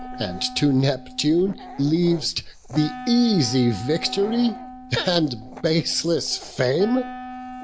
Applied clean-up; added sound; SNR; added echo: none; Dog + Wind instrument, woodwind instrument; 14 dB; none.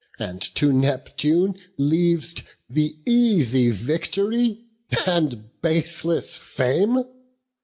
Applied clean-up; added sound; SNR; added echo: none; none; none; none.